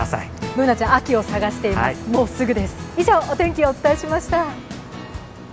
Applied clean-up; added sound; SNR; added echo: none; Drum kit; 15 dB; none.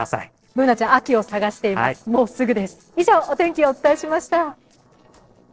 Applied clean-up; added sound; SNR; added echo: neural separator model SepFormer DNS4.